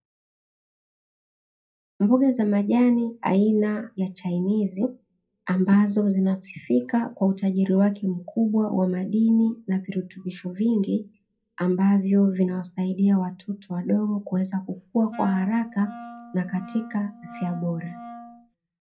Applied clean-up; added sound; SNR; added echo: none; Wind instrument, woodwind instrument; 17 dB; reverberation time 0.2 s.